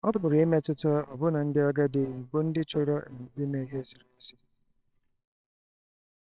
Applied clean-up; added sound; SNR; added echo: neural separator model SepFormer WHAMR!.